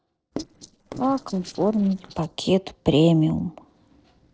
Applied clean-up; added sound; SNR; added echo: neural separator model SepFormer DNS4.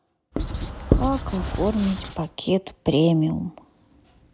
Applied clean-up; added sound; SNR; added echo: none; Writing; 1 dB; none.